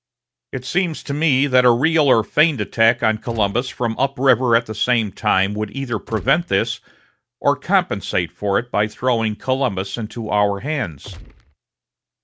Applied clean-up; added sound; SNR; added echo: none; Gunshot, gunfire; 16 dB; none.